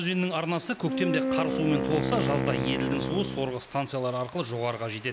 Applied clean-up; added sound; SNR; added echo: none; Wind instrument, woodwind instrument; 1 dB; none.